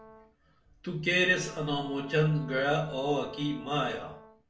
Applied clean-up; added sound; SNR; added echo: none; Brass instrument; 19 dB; reverberation time 0.3 s.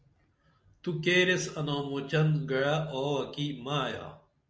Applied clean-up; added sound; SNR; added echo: none; none; none; none.